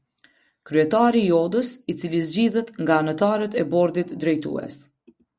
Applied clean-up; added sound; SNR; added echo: none; none; none; none.